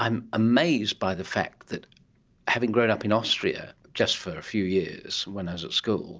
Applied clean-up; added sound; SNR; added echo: none; none; none; none.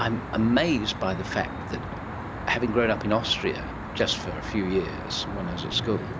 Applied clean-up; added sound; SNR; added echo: none; Traffic noise, roadway noise; 7 dB; none.